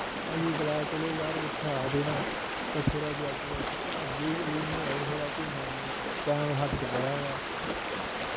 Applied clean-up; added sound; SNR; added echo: none; Stream; 0 dB; none.